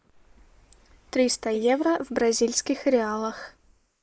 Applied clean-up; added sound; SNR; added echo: neural mask model Resemble Enhance denoiser.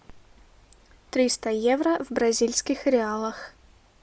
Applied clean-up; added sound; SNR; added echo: none; none; none; none.